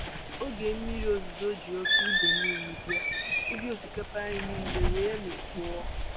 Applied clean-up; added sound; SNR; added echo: none; Bird; -4 dB; none.